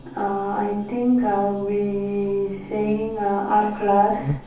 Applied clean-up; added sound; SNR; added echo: none; Buzz; 14 dB; reverberation time 0.7 s.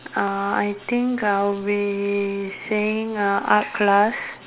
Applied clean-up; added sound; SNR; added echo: none; none; none; none.